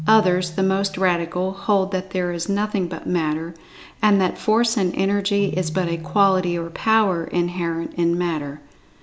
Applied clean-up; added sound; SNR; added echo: none; Keyboard (musical); 17 dB; none.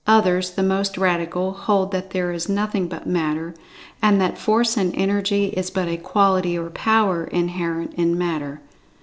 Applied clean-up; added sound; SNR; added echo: neural separator model SepFormer DNS4.